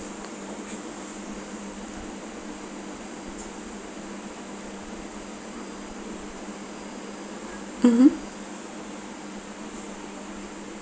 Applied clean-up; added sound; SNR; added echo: none; none; none; none.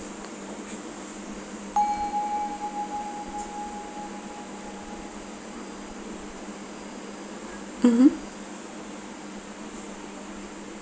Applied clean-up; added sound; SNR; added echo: none; Bell; 6 dB; none.